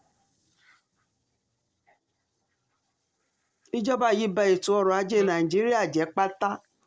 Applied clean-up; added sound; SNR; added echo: neural separator model SepFormer DNS4.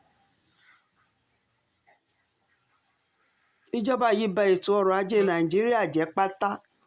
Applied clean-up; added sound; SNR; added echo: none; Wind instrument, woodwind instrument; 15 dB; none.